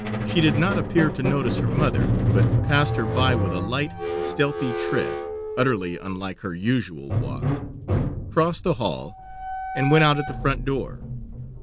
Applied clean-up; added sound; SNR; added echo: none; Squeak; 1 dB; none.